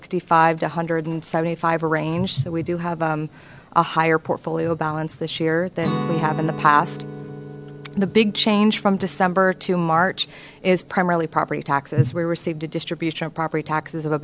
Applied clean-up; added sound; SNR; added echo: none; Guitar; 15 dB; none.